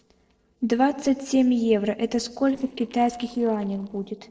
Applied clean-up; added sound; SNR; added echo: neural separator model SepFormer DNS4.